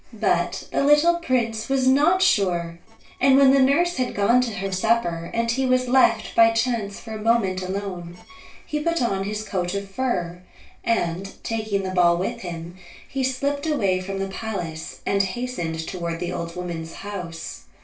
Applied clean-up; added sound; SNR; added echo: neural separator model SepFormer DNS4.